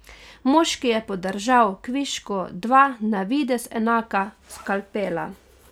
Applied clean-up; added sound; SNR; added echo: none; none; none; none.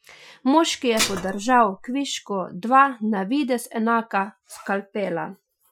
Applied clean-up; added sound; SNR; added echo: classical method Wiener filter.